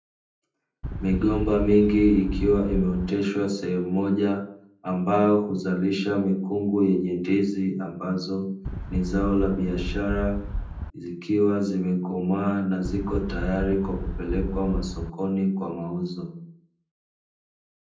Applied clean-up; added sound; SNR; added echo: none; Wind; 6 dB; reverberation time 0.6 s.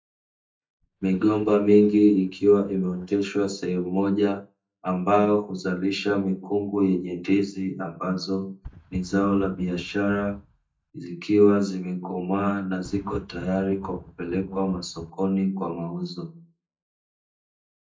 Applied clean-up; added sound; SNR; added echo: neural mask model DeepFilterNet 3.